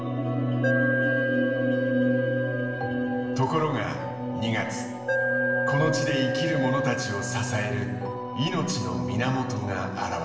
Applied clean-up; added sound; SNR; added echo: none; Alarm; 2 dB; reverberation time 1.2 s.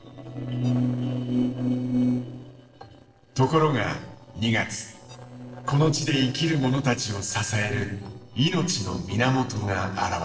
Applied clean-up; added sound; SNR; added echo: neural separator model SepFormer DNS4.